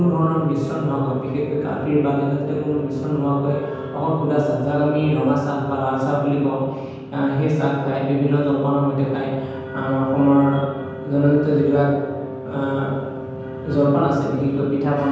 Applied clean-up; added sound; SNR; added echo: none; Wind instrument, woodwind instrument; 13 dB; reverberation time 1.2 s.